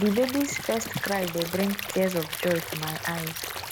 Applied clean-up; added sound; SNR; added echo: none; Stream / Liquid; 7 dB; none.